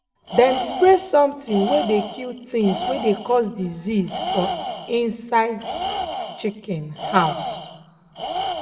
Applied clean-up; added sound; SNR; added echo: none; Tools; 7 dB; reverberation time 1.1 s.